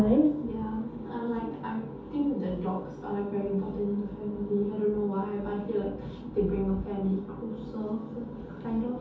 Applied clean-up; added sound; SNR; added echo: none; none; none; reverberation time 0.5 s.